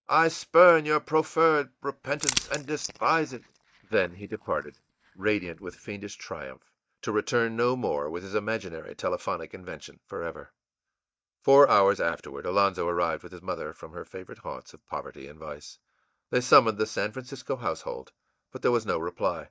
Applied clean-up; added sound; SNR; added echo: neural mask model DeepFilterNet 3.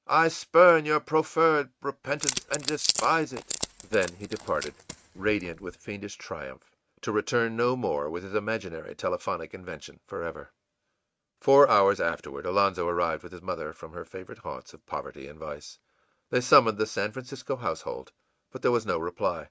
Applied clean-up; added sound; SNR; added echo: neural mask model RNNoise.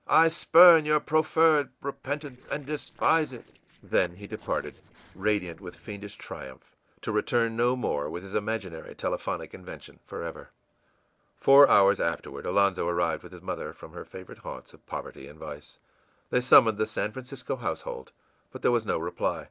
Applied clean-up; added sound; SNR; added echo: neural separator model SepFormer DNS4.